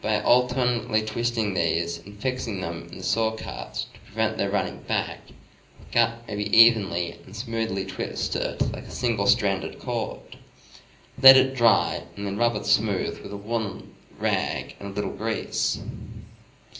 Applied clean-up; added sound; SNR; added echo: none; none; none; reverberation time 0.5 s.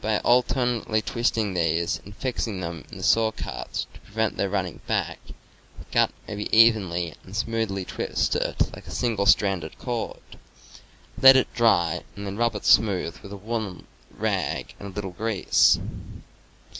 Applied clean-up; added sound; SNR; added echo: none; none; none; none.